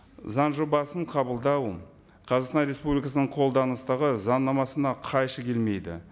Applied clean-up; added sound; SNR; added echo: none; none; none; none.